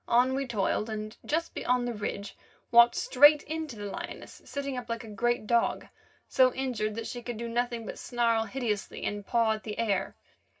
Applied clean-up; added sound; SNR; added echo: none; none; none; reverberation time 0.4 s.